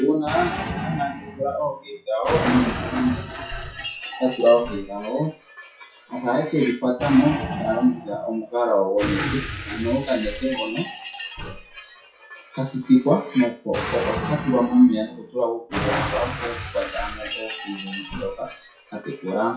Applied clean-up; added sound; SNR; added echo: classical method WPE with log-MMSE.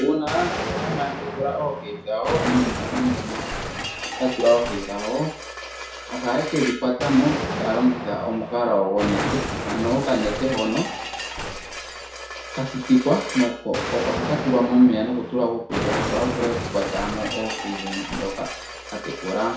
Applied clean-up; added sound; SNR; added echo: none; Explosion; 6 dB; reverberation time 0.6 s.